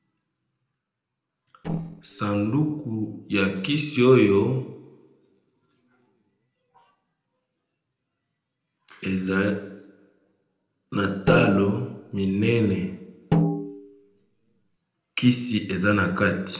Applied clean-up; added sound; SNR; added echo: neural separator model SepFormer DNS4.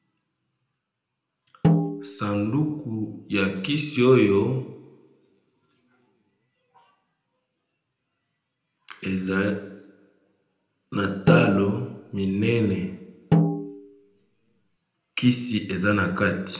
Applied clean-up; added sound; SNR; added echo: none; Snare drum; -1 dB; reverberation time 0.7 s.